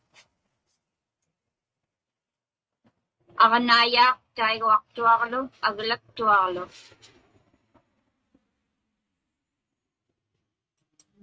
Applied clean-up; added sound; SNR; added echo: neural mask model RNNoise.